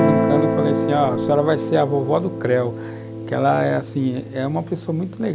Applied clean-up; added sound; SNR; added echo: none; Guitar; 3 dB; none.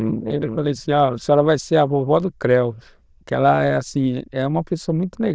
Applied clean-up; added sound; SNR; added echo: neural diffusion model UNIVERSE++.